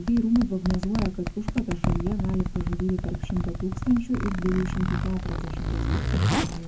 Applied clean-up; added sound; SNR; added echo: none; Zipper (clothing); 0 dB; reverberation time 0.3 s.